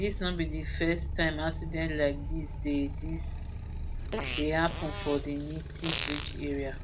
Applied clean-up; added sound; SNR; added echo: none; Motorcycle + Fart; 2 dB; none.